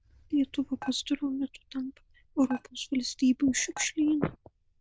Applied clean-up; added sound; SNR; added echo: neural diffusion model UNIVERSE++.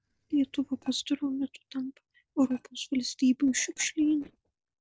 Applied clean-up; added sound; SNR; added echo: neural separator model SepFormer DNS4.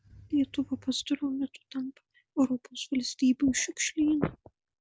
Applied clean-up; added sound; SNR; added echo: none; none; none; none.